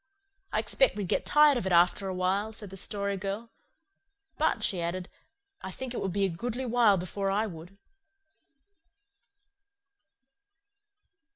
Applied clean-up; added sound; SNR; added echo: none; none; none; none.